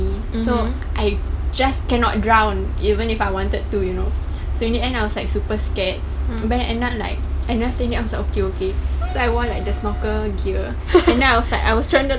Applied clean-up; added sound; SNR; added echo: none; Wind instrument, woodwind instrument; 17 dB; none.